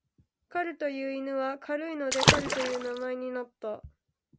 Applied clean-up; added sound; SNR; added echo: none; Water / Splash, splatter; -4 dB; none.